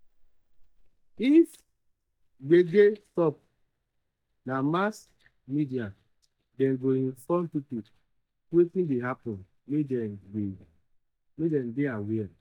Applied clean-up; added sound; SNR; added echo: neural mask model DeepFilterNet 3.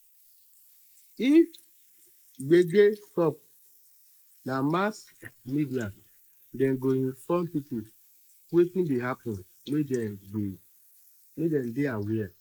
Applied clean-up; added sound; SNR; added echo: neural mask model Resemble Enhance denoiser.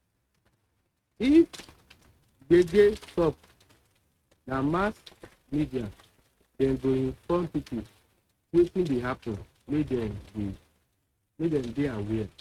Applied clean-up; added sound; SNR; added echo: neural mask model RNNoise.